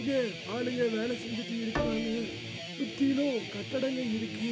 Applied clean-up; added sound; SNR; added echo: none; Bowed string instrument + Guitar; 6 dB; none.